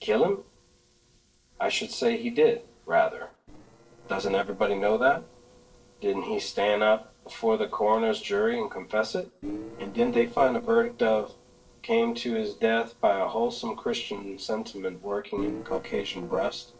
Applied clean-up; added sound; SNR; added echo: neural separator model SepFormer DNS4.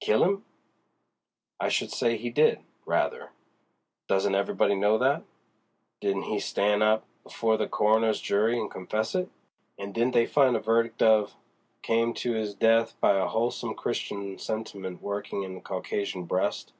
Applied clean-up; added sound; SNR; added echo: none; none; none; none.